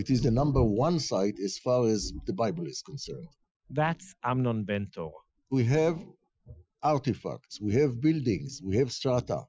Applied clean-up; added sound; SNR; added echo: classical method Wiener filter.